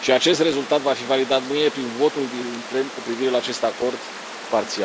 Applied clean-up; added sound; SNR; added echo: none; Water; 12 dB; none.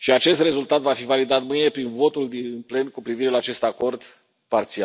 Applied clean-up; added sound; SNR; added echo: none; none; none; none.